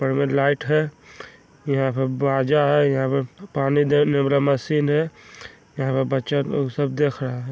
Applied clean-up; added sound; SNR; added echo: none; none; none; none.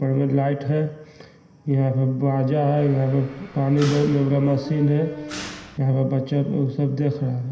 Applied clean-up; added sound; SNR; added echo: none; Mechanisms; 14 dB; reverberation time 0.9 s.